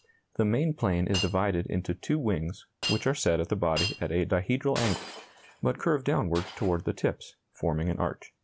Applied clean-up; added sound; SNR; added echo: none; Shatter; 13 dB; none.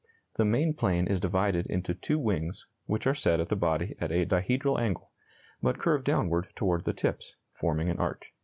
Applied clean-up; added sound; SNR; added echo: none; none; none; none.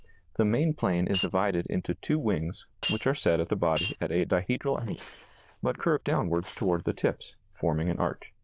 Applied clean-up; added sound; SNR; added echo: neural diffusion model UNIVERSE++.